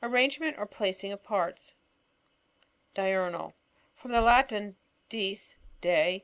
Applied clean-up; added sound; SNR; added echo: none; none; none; none.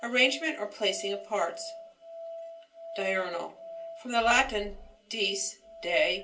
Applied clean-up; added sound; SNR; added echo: none; Musical instrument; 14 dB; reverberation time 0.3 s.